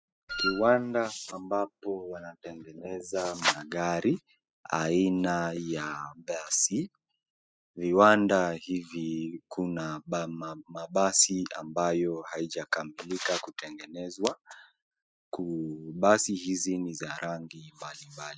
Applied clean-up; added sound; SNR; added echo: classical method spectral subtraction.